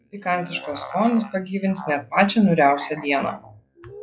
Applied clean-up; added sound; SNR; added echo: classical method log-MMSE.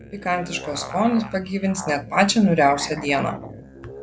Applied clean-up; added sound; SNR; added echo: none; Musical instrument; 14 dB; none.